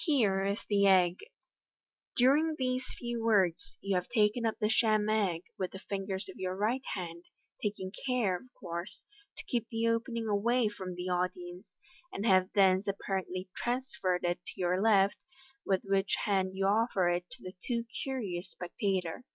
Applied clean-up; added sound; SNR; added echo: none; none; none; none.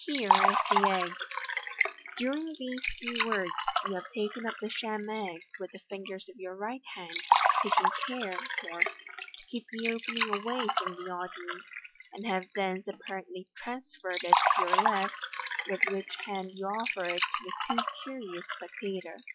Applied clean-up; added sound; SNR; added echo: classical method log-MMSE.